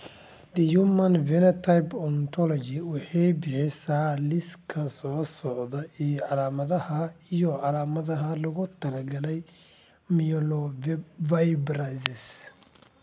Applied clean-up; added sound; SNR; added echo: none; none; none; none.